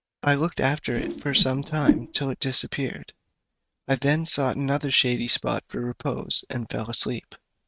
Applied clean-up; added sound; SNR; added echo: neural mask model RNNoise.